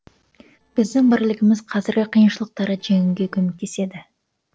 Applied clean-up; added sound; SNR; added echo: neural separator model SepFormer DNS4.